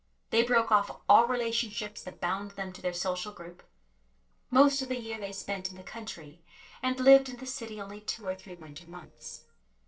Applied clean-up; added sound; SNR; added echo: neural separator model SepFormer DNS4.